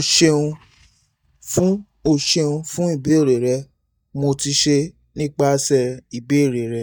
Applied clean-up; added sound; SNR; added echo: neural mask model DeepFilterNet 3.